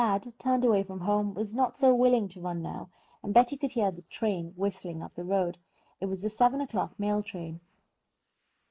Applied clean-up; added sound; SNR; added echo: neural mask model Resemble Enhance denoiser.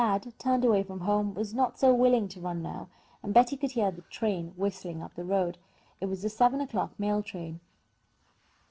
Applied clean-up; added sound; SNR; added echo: none; none; none; none.